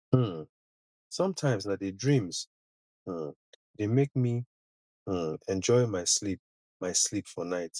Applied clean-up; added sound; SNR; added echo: none; none; none; none.